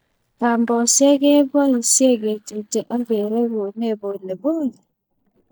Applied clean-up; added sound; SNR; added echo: neural mask model DeepFilterNet 3.